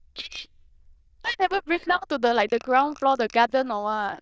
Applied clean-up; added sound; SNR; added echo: neural diffusion model UNIVERSE++.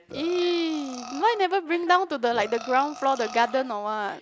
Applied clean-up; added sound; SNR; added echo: none; Burping, eructation; 15 dB; none.